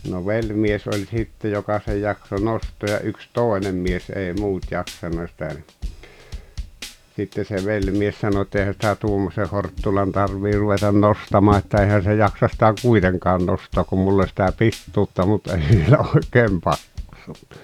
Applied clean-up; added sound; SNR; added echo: none; Drum kit; 15 dB; none.